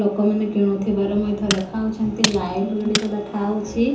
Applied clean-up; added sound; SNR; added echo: none; Tools; 7 dB; reverberation time 0.6 s.